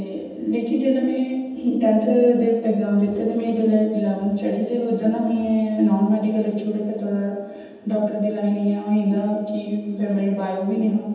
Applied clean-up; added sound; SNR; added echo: none; none; none; reverberation time 1.1 s.